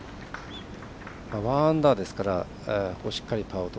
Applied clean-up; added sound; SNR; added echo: none; none; none; none.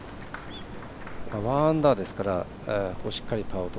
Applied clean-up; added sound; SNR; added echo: none; Waves, surf; 11 dB; none.